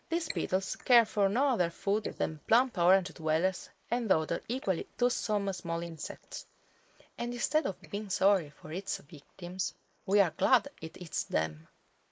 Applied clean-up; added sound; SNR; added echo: neural mask model Resemble Enhance denoiser.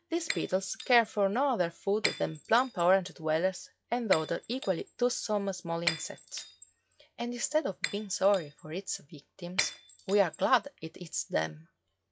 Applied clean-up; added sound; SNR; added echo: classical method log-MMSE.